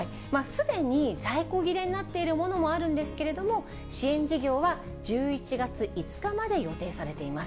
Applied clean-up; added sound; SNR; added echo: none; none; none; none.